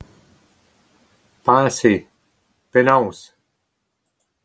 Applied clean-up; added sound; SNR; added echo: none; none; none; none.